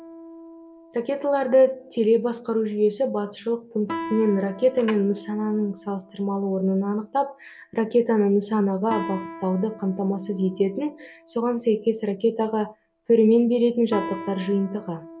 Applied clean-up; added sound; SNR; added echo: none; Guitar; 16 dB; none.